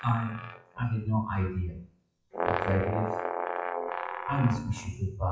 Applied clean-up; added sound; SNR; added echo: classical method WPE with log-MMSE.